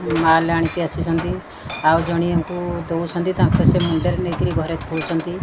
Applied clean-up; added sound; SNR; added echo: none; Glass; 16 dB; none.